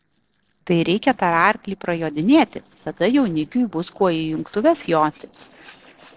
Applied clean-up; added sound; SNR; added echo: neural separator model SepFormer DNS4.